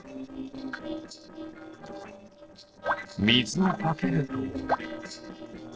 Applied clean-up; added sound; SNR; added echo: neural separator model SepFormer DNS4.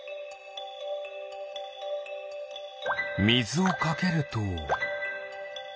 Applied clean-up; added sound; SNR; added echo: none; none; none; none.